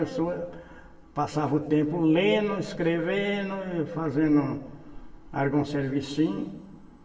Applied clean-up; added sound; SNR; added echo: none; none; none; reverberation time 1.4 s.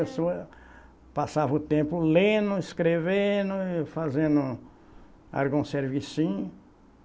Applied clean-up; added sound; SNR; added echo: none; none; none; none.